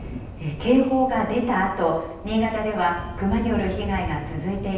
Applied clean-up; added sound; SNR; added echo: none; Thunder; 10 dB; reverberation time 0.9 s.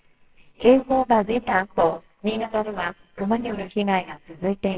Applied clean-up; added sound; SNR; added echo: neural separator model SepFormer WHAMR!.